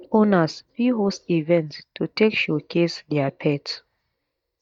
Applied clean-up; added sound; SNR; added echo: neural mask model DeepFilterNet 3.